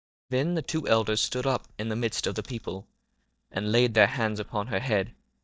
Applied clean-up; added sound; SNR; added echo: neural mask model DeepFilterNet 3.